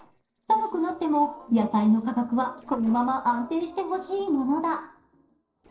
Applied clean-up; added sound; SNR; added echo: neural separator model SepFormer DNS4.